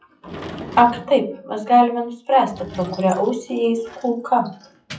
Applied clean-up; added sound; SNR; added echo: classical method WPE with log-MMSE.